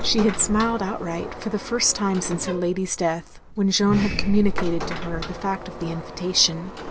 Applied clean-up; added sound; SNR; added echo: none; Sliding door; 6 dB; none.